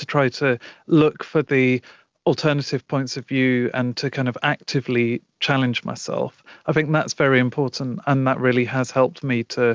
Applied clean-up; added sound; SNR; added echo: none; none; none; none.